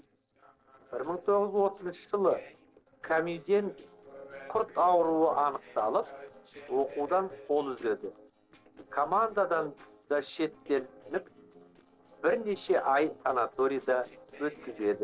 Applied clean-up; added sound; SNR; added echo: neural separator model SepFormer DNS4.